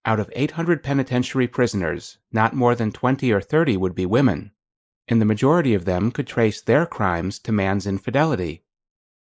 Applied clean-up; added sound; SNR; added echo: neural mask model Resemble Enhance denoiser.